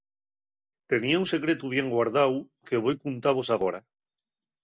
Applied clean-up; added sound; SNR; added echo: none; none; none; none.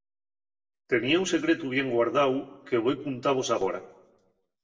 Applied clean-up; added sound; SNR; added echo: none; none; none; reverberation time 0.7 s.